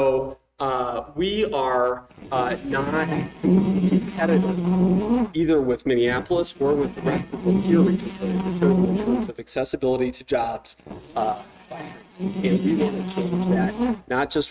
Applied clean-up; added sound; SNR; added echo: neural mask model RNNoise.